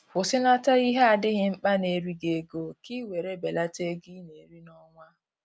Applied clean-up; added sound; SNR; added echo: none; none; none; none.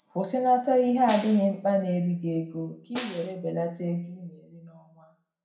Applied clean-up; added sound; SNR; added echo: none; Snare drum; 15 dB; reverberation time 0.5 s.